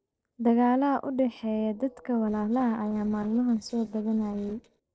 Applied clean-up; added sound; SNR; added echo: neural separator model SepFormer DNS4.